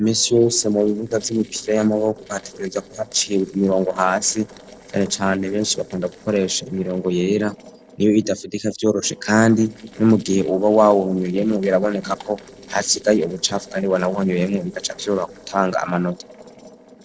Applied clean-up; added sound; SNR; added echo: neural separator model SepFormer DNS4.